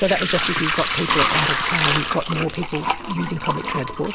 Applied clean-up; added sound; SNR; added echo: none; Sink (filling or washing) / Liquid; -1 dB; none.